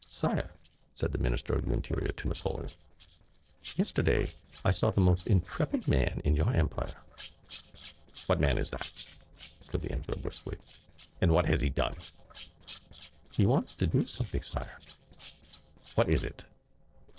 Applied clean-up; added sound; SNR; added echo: neural separator model SepFormer DNS4.